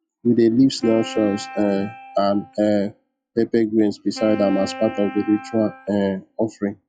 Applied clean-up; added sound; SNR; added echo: classical method log-MMSE.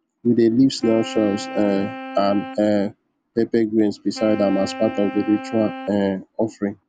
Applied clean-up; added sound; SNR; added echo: none; Wind instrument, woodwind instrument; 14 dB; none.